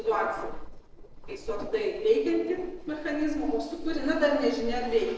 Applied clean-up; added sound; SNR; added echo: neural separator model SepFormer DNS4.